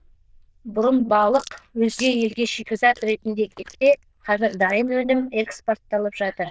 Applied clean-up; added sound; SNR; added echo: neural diffusion model UNIVERSE++.